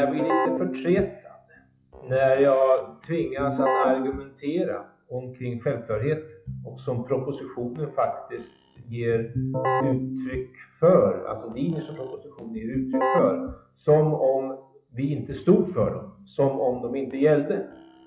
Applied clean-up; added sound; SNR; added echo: classical method WPE with log-MMSE.